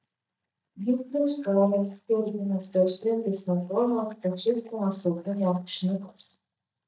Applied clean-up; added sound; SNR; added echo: neural mask model DeepFilterNet 3.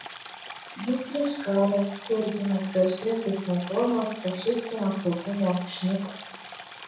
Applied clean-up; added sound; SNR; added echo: none; Stream; 14 dB; reverberation time 0.6 s.